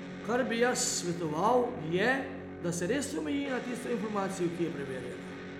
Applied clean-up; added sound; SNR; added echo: none; Electric guitar; 10 dB; none.